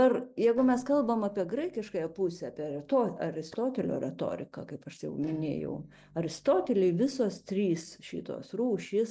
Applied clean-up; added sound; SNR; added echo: neural separator model SepFormer DNS4.